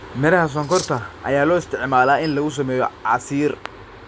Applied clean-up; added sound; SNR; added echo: none; Cutlery, silverware; 9 dB; none.